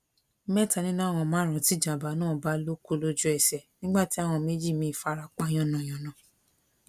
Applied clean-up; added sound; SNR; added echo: none; none; none; none.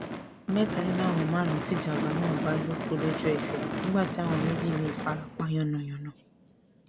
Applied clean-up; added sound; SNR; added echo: none; Gunshot, gunfire / Fireworks; 4 dB; none.